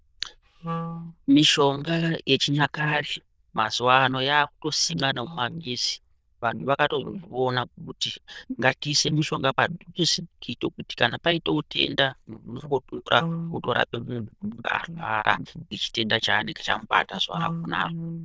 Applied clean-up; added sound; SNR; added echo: neural diffusion model UNIVERSE++.